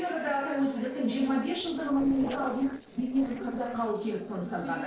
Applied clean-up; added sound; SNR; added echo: neural separator model SepFormer DNS4.